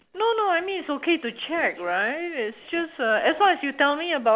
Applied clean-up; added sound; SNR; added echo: none; none; none; none.